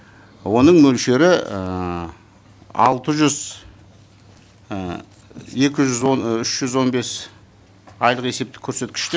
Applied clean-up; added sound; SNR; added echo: none; none; none; none.